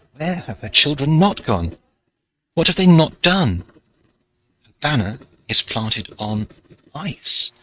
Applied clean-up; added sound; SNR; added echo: neural mask model RNNoise.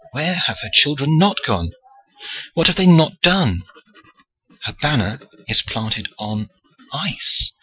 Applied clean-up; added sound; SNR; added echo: classical method Wiener filter.